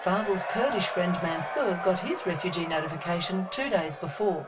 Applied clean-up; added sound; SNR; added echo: none; Crowd / Cheering; 6 dB; reverberation time 0.1 s.